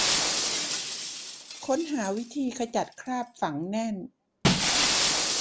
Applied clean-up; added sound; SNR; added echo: none; Shatter; -4 dB; none.